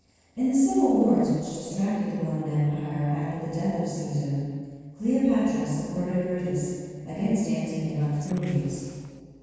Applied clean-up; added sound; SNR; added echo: neural separator model SepFormer DNS4.